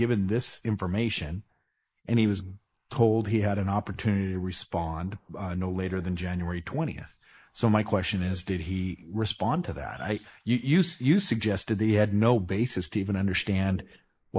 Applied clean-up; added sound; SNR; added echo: neural mask model Resemble Enhance denoiser.